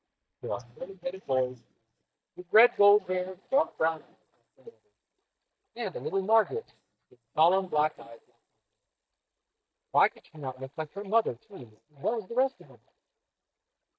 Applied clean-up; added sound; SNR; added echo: neural mask model DeepFilterNet 3.